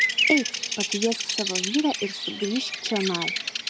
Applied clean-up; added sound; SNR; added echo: none; Bird vocalization, bird call, bird song; -1 dB; none.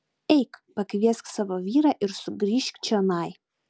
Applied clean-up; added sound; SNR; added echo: none; none; none; none.